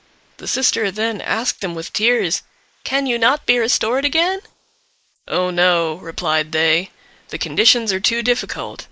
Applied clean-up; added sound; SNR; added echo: neural mask model Resemble Enhance denoiser.